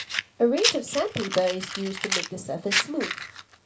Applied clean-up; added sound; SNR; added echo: none; Fire; 2 dB; reverberation time 0.2 s.